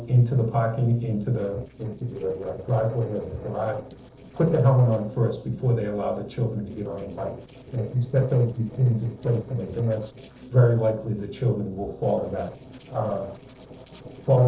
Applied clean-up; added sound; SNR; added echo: neural separator model SepFormer DNS4.